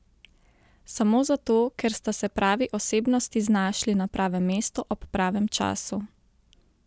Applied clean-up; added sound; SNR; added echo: none; none; none; none.